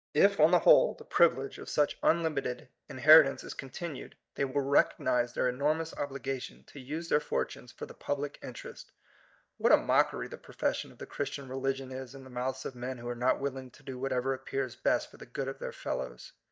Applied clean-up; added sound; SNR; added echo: neural mask model DeepFilterNet 3.